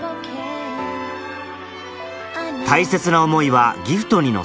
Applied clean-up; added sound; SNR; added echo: none; Wind instrument, woodwind instrument; 16 dB; none.